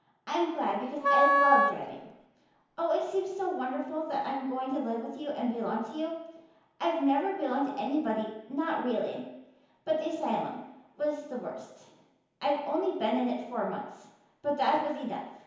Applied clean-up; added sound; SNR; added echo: none; Wind instrument, woodwind instrument; -5 dB; reverberation time 1.0 s.